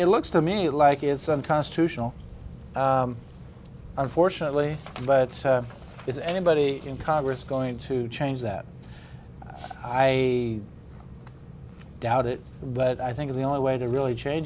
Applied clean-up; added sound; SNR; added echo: none; none; none; none.